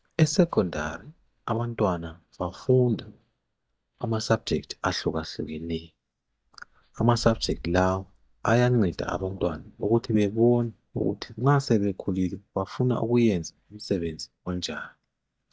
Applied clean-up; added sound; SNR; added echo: neural mask model DeepFilterNet 3.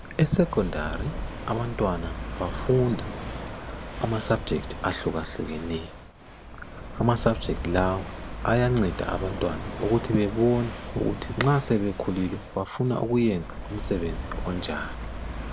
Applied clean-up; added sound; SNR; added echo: none; Walk, footsteps / Waves, surf / Wind; 8 dB; none.